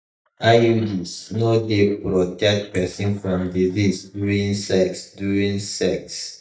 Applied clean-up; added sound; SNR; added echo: neural mask model DeepFilterNet 3.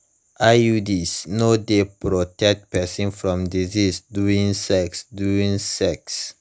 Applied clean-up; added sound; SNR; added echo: none; none; none; none.